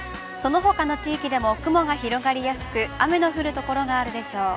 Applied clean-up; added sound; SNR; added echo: none; none; none; none.